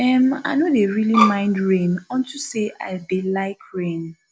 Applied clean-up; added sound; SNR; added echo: none; Bowed string instrument; 2 dB; none.